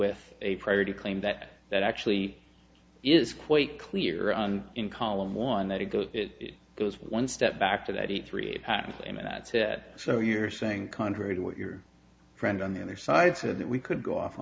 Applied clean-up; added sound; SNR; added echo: none; none; none; none.